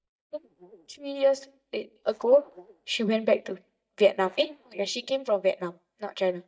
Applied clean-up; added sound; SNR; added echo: neural mask model DeepFilterNet 3.